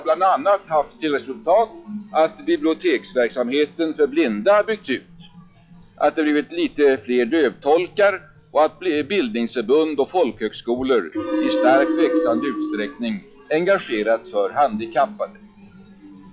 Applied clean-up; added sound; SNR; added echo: classical method log-MMSE.